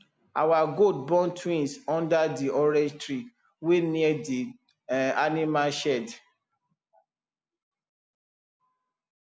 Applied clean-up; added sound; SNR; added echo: none; none; none; none.